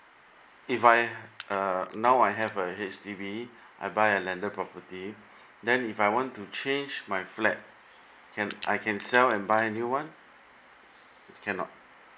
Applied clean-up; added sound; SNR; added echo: neural mask model Resemble Enhance denoiser.